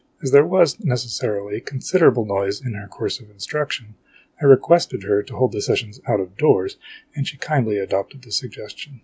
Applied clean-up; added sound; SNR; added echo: none; none; none; none.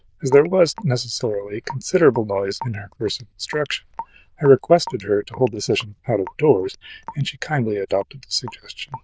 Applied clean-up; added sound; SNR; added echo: neural diffusion model UNIVERSE++.